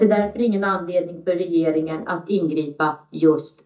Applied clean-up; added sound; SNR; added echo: neural mask model DeepFilterNet 3.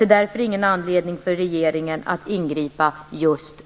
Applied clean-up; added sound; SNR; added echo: none; none; none; none.